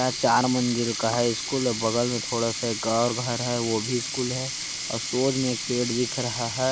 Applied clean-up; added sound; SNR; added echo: none; Sink (filling or washing); 6 dB; none.